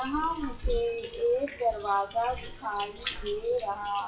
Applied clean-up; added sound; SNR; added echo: classical method WPE with log-MMSE.